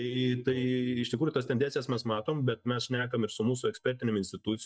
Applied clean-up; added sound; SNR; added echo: neural mask model DeepFilterNet 3.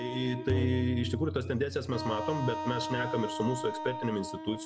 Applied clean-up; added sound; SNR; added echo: none; Wind instrument, woodwind instrument + Tabla; 4 dB; none.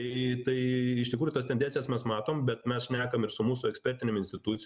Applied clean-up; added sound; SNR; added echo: none; none; none; none.